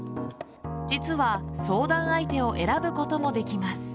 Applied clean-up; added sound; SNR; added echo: none; none; none; none.